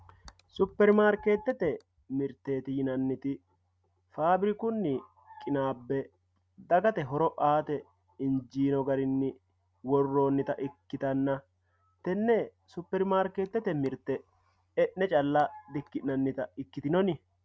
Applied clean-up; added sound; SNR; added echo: none; none; none; none.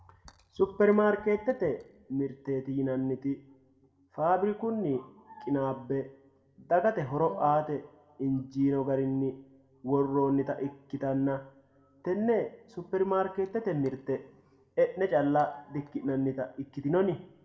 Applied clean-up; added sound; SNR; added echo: none; Wind instrument, woodwind instrument; 14 dB; reverberation time 0.8 s.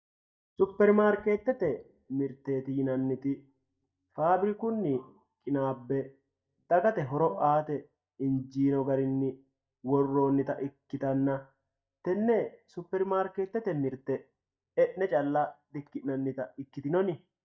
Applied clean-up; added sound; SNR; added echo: neural mask model DeepFilterNet 3.